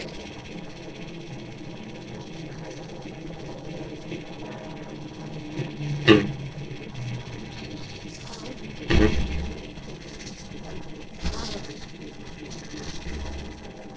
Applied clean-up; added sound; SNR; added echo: neural separator model SepFormer DNS4.